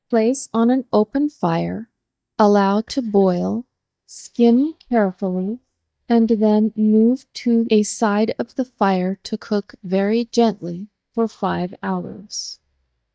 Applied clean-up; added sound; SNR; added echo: neural mask model DeepFilterNet 3.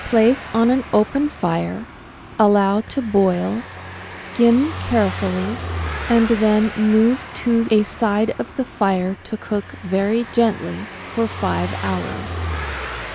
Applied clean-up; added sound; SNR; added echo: none; Car passing by / Engine; 11 dB; none.